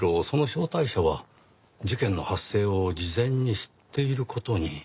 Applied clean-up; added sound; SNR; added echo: none; none; none; none.